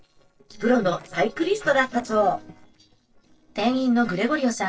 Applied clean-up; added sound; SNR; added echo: neural separator model SepFormer DNS4.